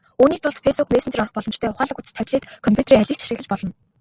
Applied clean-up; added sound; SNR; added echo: none; none; none; none.